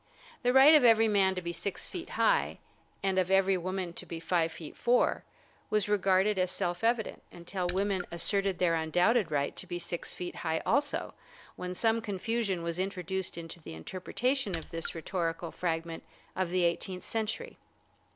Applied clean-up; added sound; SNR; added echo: none; Raindrop / Splash, splatter; 14 dB; none.